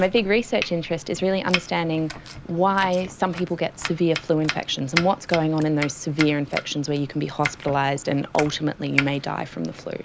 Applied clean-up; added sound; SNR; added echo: none; Domestic sounds, home sounds; 10 dB; none.